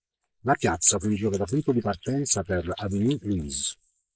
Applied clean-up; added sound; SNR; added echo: neural mask model Resemble Enhance denoiser.